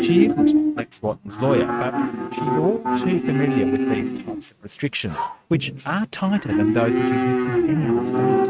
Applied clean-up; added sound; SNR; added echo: neural mask model RNNoise.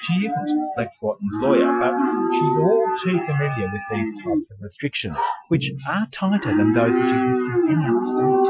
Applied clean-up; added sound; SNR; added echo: classical method Wiener filter.